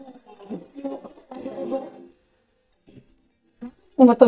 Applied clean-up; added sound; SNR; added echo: neural mask model DeepFilterNet 3.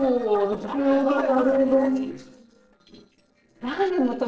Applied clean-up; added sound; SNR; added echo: neural separator model SepFormer DNS4.